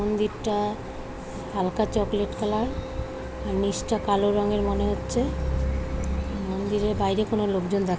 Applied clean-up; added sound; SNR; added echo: none; Wind instrument, woodwind instrument; 15 dB; none.